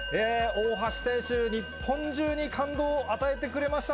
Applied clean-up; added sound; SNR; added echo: none; Musical instrument; 12 dB; none.